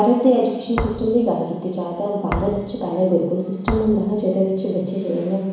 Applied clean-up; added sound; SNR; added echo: none; Thump, thud; 10 dB; reverberation time 1.1 s.